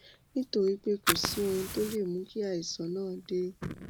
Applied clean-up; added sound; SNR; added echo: none; Fire; 6 dB; none.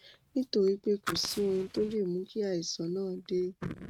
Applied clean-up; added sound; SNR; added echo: neural mask model RNNoise.